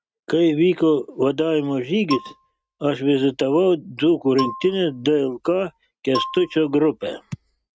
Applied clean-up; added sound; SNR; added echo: neural mask model RNNoise.